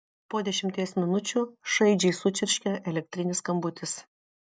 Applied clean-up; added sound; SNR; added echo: none; none; none; none.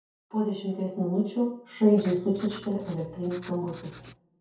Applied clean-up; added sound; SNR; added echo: none; Writing; 16 dB; reverberation time 0.6 s.